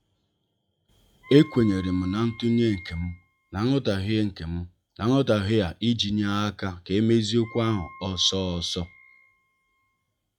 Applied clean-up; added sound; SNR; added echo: classical method log-MMSE.